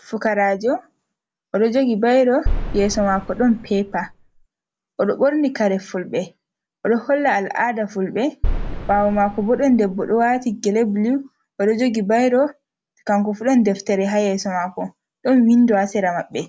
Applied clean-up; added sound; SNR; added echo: none; Boom; 6 dB; none.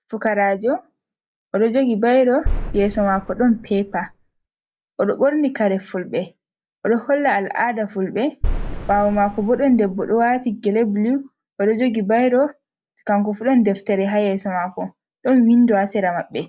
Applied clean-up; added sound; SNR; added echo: neural mask model DeepFilterNet 3.